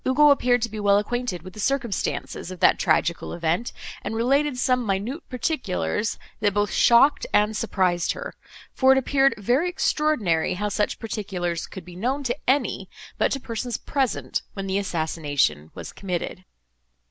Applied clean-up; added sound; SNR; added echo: none; none; none; none.